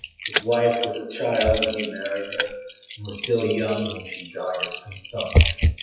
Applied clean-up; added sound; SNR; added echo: classical method WPE with log-MMSE.